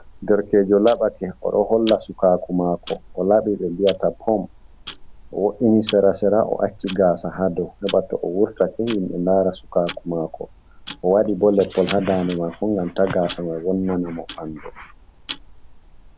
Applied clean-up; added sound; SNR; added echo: none; Tick-tock; 16 dB; none.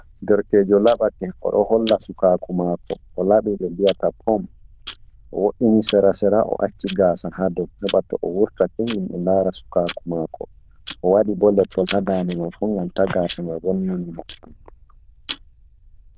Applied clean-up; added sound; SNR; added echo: neural diffusion model UNIVERSE++.